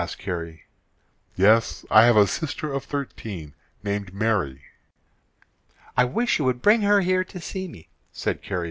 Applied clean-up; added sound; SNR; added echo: none; none; none; none.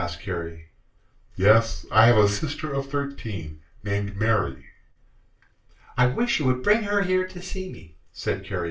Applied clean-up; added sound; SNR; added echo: none; none; none; reverberation time 0.3 s.